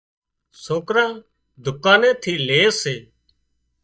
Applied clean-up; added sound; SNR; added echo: neural mask model DeepFilterNet 3.